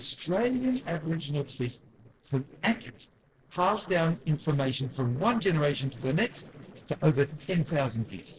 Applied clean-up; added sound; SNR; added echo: neural separator model SepFormer DNS4.